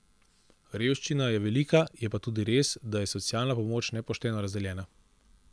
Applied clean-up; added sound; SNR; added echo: none; none; none; none.